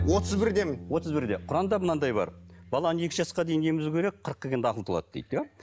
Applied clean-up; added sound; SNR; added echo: none; Bowed string instrument; 11 dB; none.